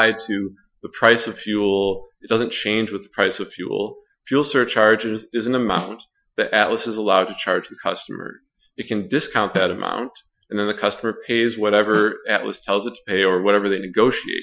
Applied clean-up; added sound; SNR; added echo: classical method Wiener filter.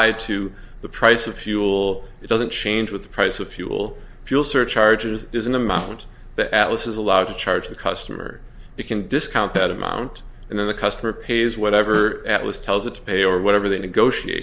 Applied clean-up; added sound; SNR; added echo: none; Snare drum; 18 dB; none.